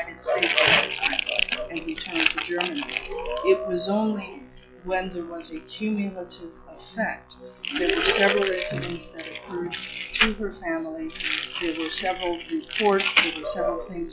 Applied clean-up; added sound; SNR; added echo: classical method log-MMSE.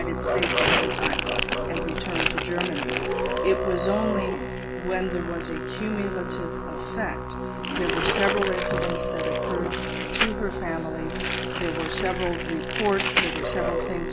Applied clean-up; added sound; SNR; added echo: none; Musical instrument + Crumpling, crinkling; -3 dB; none.